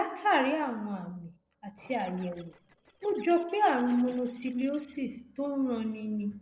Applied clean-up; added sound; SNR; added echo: neural separator model SepFormer DNS4.